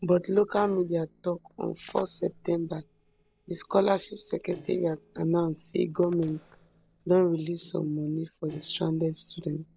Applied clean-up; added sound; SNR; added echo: neural separator model SepFormer DNS4.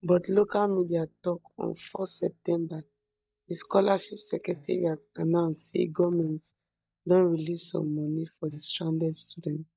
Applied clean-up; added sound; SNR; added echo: neural mask model DeepFilterNet 3.